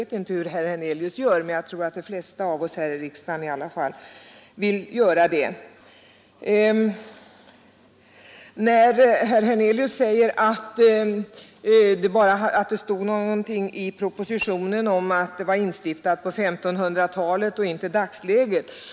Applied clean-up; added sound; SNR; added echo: none; none; none; none.